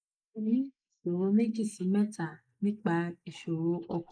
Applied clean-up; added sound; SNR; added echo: neural mask model Resemble Enhance denoiser.